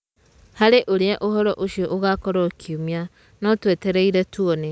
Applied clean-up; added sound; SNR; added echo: none; none; none; none.